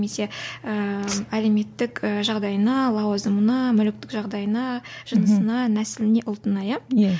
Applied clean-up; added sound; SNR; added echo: none; none; none; none.